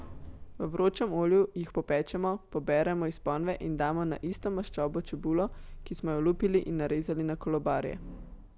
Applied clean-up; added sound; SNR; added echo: none; Sliding door; 15 dB; none.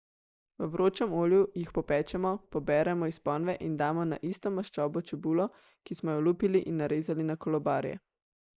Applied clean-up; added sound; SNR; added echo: neural mask model Resemble Enhance denoiser.